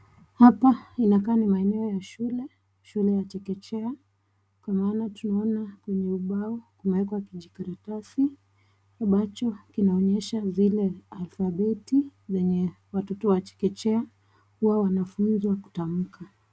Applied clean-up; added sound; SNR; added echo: none; none; none; none.